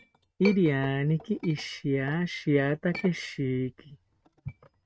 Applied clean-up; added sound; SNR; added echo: neural mask model RNNoise.